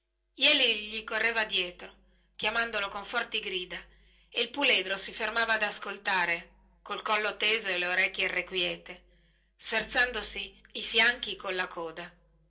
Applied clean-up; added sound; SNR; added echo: none; none; none; reverberation time 0.2 s.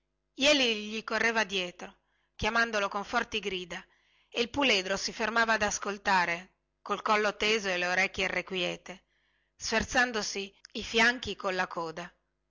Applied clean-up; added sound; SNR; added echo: none; none; none; none.